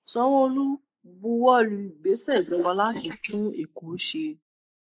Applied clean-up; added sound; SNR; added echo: neural mask model Resemble Enhance denoiser.